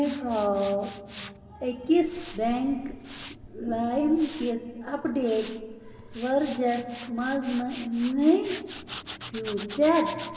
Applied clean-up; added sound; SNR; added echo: none; Tools; 15 dB; reverberation time 2.1 s.